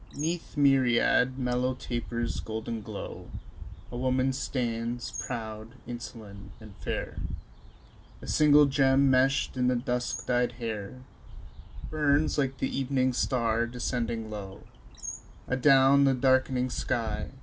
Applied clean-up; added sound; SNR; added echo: none; Bird; 10 dB; none.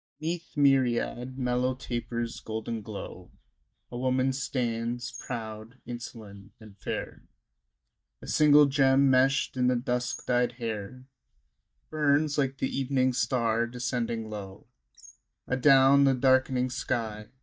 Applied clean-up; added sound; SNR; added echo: neural mask model DeepFilterNet 3.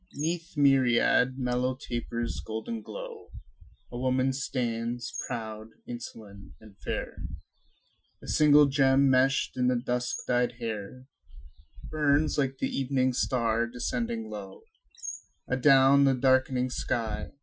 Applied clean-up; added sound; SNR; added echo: classical method Wiener filter.